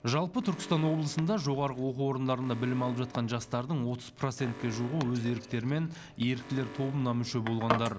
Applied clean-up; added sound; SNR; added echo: none; Domestic sounds, home sounds + Alarm; 12 dB; none.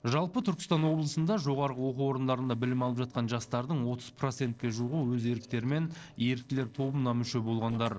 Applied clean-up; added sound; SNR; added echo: neural separator model SepFormer DNS4.